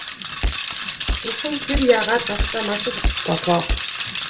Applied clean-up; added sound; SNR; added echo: none; Bicycle; -3 dB; reverberation time 0.2 s.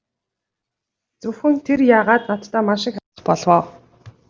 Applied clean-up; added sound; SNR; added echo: none; none; none; none.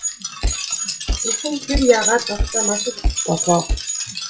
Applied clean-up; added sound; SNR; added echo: classical method WPE with log-MMSE.